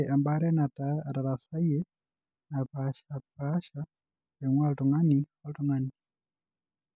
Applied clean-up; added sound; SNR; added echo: none; none; none; none.